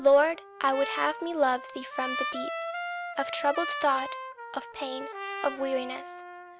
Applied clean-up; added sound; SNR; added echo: none; Trumpet; 8 dB; none.